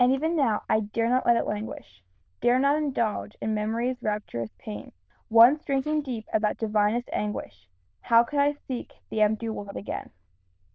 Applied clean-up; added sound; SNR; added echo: neural diffusion model UNIVERSE++.